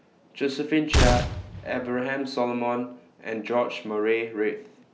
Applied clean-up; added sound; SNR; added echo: none; Gunshot, gunfire; -3 dB; none.